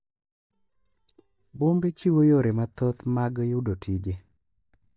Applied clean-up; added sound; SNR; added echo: neural mask model DeepFilterNet 3.